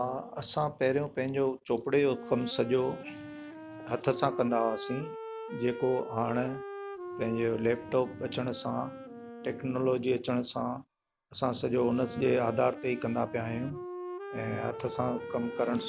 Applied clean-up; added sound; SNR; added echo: none; Wind instrument, woodwind instrument; 12 dB; none.